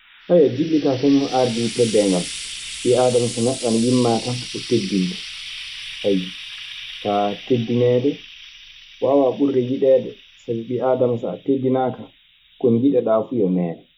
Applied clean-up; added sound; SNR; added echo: none; Frying (food); 15 dB; none.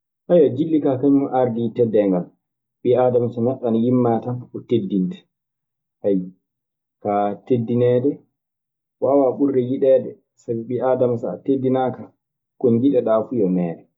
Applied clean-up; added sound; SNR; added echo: none; none; none; none.